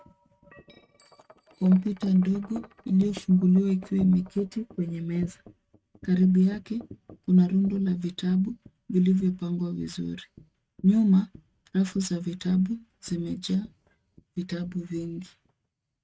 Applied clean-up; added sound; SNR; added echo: neural mask model RNNoise.